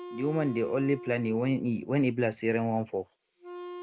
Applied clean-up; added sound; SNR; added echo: none; Wind instrument, woodwind instrument; 15 dB; none.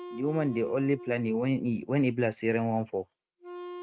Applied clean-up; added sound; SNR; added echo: neural mask model RNNoise.